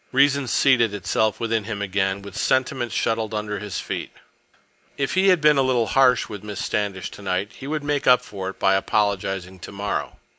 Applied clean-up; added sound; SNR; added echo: none; none; none; none.